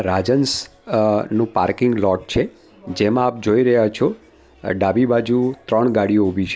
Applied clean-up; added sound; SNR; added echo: none; none; none; none.